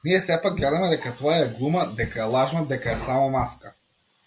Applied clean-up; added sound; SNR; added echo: none; Knock; 17 dB; none.